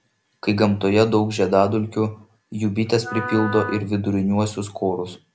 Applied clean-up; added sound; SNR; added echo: none; Wind instrument, woodwind instrument; 11 dB; none.